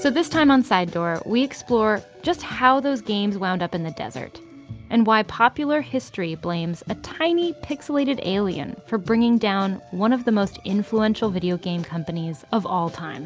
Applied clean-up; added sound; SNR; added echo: none; none; none; none.